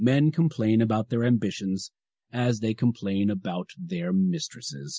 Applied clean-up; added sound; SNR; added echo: none; none; none; none.